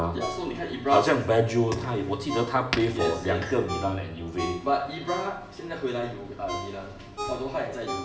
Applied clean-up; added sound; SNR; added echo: none; Ringtone; 11 dB; reverberation time 0.8 s.